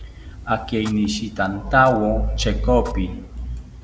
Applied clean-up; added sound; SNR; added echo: none; Clock; 18 dB; none.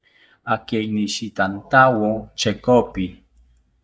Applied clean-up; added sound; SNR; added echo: neural mask model DeepFilterNet 3.